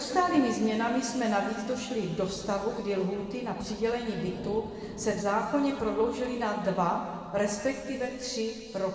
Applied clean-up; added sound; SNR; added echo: none; Thunder / Rain; 17 dB; reverberation time 2.2 s.